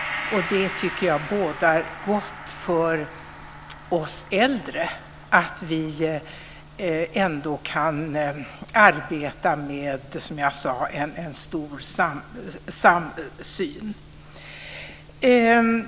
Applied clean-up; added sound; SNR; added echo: none; Gong; 15 dB; none.